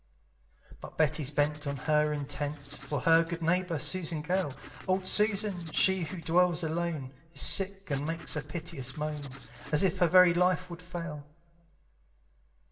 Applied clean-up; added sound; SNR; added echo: none; Writing; 16 dB; reverberation time 0.7 s.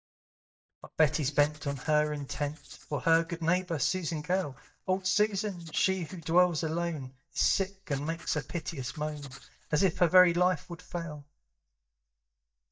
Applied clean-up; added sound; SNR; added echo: neural mask model DeepFilterNet 3.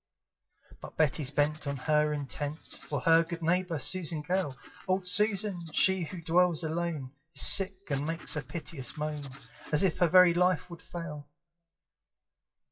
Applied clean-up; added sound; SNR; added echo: classical method WPE with log-MMSE.